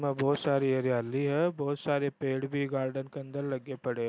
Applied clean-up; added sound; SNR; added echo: none; none; none; none.